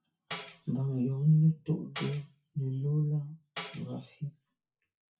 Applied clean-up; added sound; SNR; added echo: classical method WPE with log-MMSE.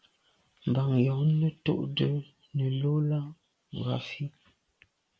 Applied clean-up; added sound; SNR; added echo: none; none; none; none.